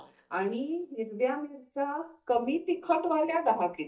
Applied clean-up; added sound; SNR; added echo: neural mask model DeepFilterNet 3.